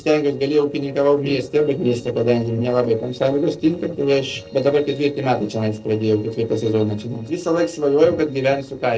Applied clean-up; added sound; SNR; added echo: neural separator model SepFormer DNS4.